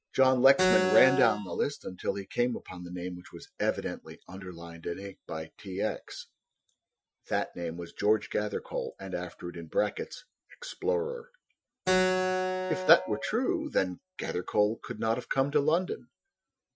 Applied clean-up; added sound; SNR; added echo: classical method Wiener filter.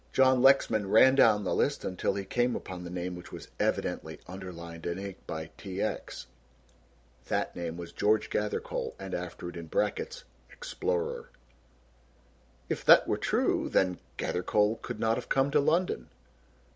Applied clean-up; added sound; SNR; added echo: none; none; none; none.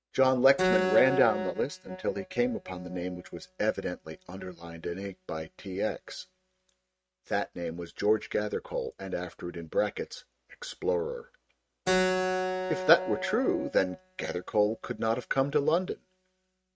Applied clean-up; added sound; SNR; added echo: neural mask model RNNoise.